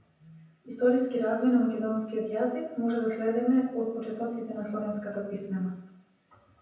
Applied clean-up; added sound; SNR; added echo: none; none; none; reverberation time 0.9 s.